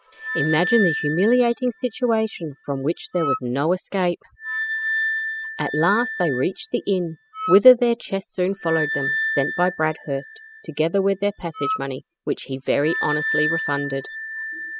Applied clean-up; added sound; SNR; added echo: classical method spectral subtraction.